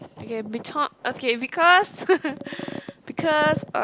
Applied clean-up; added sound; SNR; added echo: none; none; none; none.